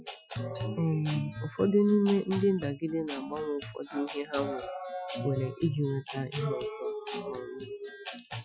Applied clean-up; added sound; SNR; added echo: classical method Wiener filter.